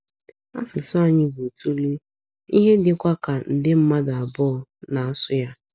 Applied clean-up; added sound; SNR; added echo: none; none; none; none.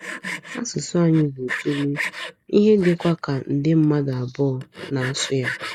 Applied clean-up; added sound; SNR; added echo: neural mask model Resemble Enhance denoiser.